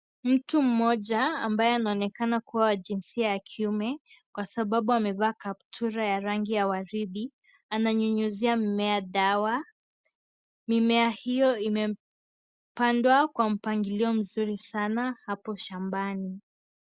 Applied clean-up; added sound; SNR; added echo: none; none; none; none.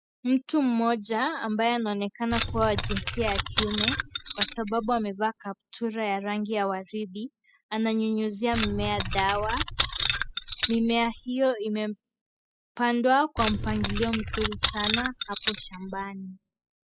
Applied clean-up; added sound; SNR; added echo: classical method spectral subtraction.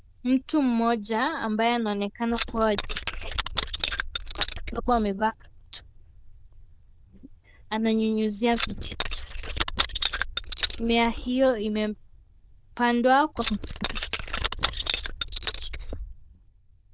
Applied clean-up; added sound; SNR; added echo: neural diffusion model UNIVERSE++.